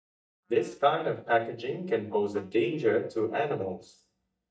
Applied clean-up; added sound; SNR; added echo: neural mask model DeepFilterNet 3.